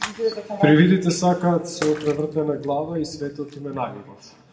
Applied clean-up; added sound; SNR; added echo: none; Bathtub (filling or washing) / Water / Splash, splatter; 19 dB; reverberation time 0.6 s.